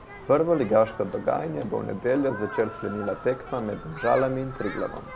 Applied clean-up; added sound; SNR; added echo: none; Human group actions; 13 dB; none.